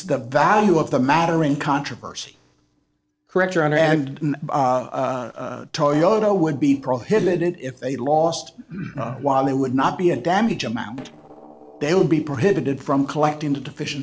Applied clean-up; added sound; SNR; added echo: neural separator model SepFormer DNS4.